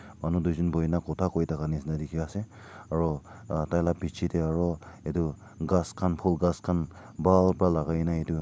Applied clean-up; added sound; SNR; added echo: none; none; none; none.